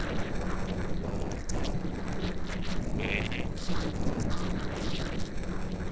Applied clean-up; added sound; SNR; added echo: neural separator model SepFormer DNS4.